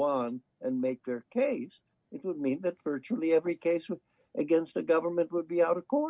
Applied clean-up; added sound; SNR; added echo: none; none; none; none.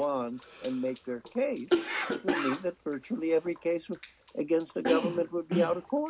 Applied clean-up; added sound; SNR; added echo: none; Cough; 4 dB; none.